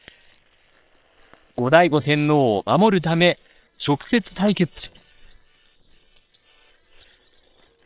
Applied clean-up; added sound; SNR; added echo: neural separator model SepFormer WHAM!.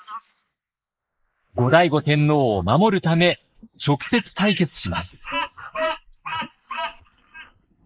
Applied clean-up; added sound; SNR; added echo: neural mask model Resemble Enhance denoiser.